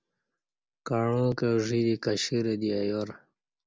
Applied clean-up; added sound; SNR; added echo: none; none; none; none.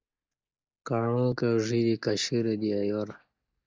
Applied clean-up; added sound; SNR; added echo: neural mask model DeepFilterNet 3.